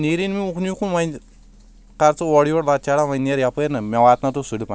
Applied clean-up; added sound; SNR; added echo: none; none; none; none.